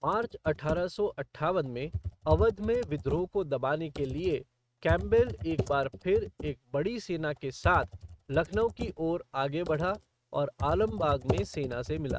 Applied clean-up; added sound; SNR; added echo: neural mask model RNNoise.